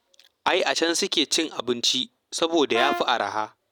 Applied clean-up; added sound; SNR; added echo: none; Brass instrument; 6 dB; none.